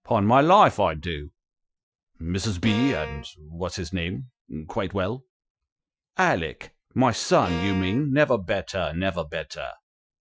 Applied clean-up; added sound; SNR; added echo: classical method Wiener filter.